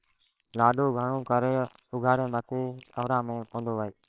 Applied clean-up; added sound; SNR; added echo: neural separator model SepFormer WHAMR!.